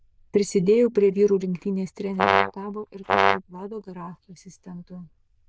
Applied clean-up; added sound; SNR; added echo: neural diffusion model UNIVERSE++.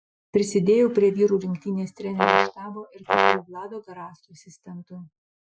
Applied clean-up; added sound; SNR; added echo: classical method Wiener filter.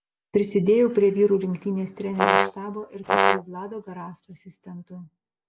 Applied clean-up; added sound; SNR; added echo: none; Brass instrument; -2 dB; none.